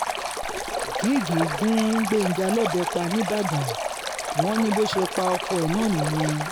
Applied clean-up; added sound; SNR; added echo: none; Stream; 3 dB; none.